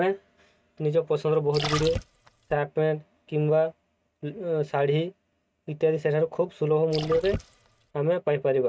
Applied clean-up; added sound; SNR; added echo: neural mask model RNNoise.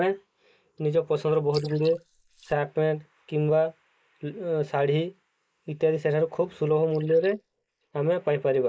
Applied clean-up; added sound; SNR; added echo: neural mask model Resemble Enhance denoiser.